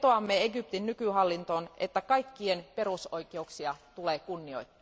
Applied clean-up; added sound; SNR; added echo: none; none; none; none.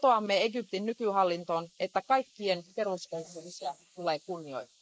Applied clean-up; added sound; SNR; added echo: neural mask model Resemble Enhance denoiser.